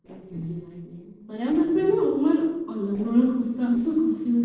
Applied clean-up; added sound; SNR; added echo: neural separator model SepFormer DNS4.